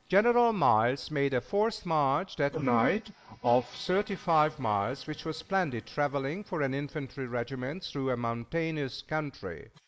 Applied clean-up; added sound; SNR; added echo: neural mask model Resemble Enhance denoiser.